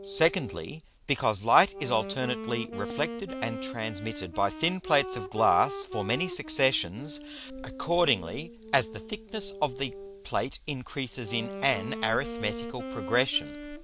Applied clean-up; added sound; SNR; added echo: none; Wind instrument, woodwind instrument; 11 dB; none.